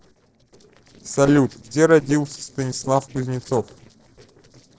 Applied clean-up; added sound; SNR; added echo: neural separator model SepFormer DNS4.